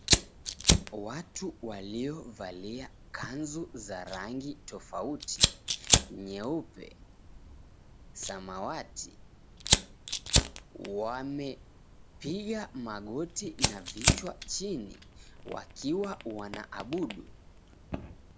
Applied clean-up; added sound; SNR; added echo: none; Fire; -5 dB; none.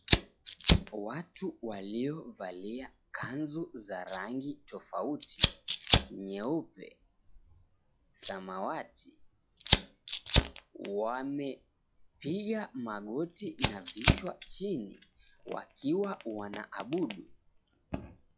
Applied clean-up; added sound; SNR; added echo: classical method log-MMSE.